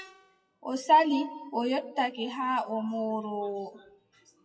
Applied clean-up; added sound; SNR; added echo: classical method WPE with log-MMSE.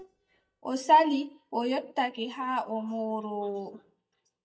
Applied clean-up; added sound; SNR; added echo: neural mask model DeepFilterNet 3.